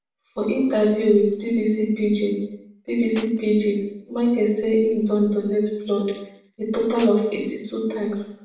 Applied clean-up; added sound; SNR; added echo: none; Tools; 15 dB; reverberation time 0.7 s.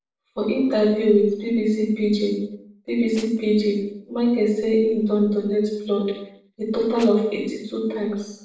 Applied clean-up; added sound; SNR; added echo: neural separator model SepFormer DNS4.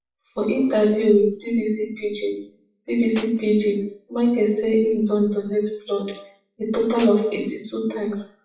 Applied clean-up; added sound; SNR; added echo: classical method WPE with log-MMSE.